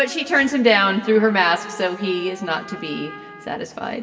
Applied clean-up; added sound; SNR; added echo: none; Trumpet; 19 dB; reverberation time 1.7 s.